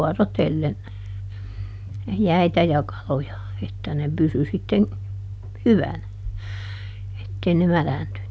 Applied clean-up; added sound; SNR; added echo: none; none; none; none.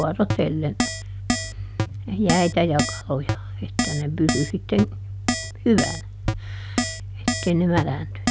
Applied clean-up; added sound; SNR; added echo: none; Keyboard (musical); 4 dB; none.